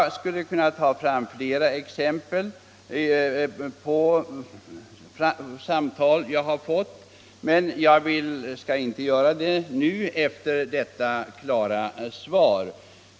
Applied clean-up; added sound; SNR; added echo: none; none; none; none.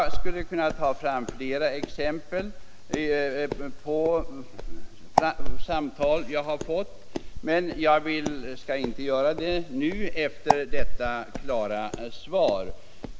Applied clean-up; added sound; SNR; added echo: none; Walk, footsteps; -2 dB; none.